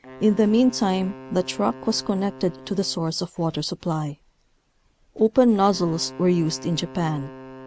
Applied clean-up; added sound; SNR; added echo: none; Wind instrument, woodwind instrument; 18 dB; none.